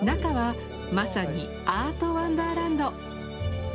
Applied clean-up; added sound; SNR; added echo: none; none; none; none.